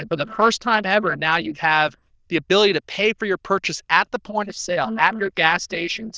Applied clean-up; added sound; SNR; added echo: neural diffusion model UNIVERSE++.